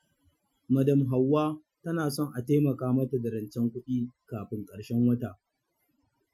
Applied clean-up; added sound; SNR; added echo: classical method Wiener filter.